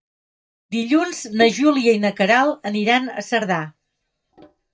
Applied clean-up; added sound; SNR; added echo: neural mask model DeepFilterNet 3.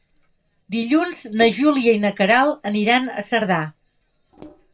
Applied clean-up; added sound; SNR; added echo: neural separator model SepFormer DNS4.